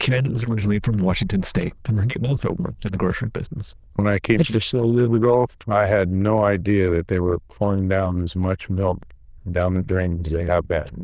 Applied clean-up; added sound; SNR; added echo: neural diffusion model UNIVERSE++.